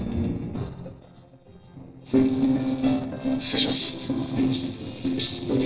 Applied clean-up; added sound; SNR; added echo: neural separator model SepFormer DNS4.